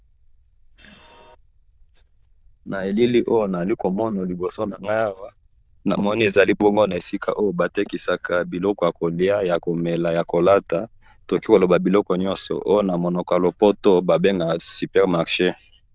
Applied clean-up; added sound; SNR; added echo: neural diffusion model UNIVERSE++.